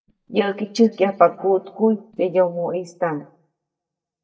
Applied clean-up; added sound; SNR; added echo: neural mask model DeepFilterNet 3.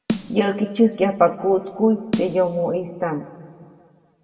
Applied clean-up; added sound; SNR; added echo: none; Snare drum; 12 dB; reverberation time 1.5 s.